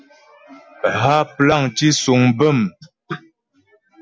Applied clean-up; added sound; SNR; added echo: none; none; none; none.